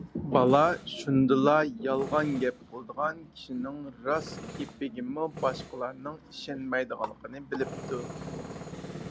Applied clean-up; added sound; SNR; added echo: none; Tools; 15 dB; none.